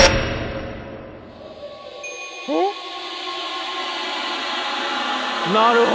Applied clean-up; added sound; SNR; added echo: none; Ringtone / Bell; 16 dB; none.